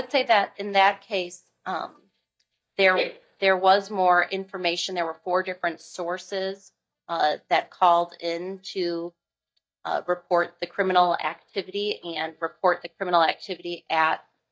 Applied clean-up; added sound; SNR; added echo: neural mask model DeepFilterNet 3.